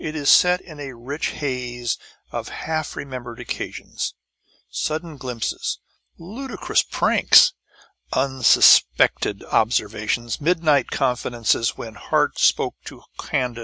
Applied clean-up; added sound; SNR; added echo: none; none; none; none.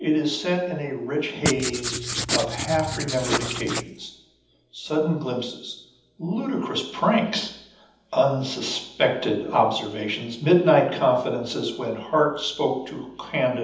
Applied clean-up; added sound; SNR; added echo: none; Writing; 3 dB; reverberation time 0.8 s.